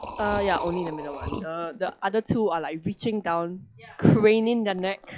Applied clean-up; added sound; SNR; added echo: classical method log-MMSE.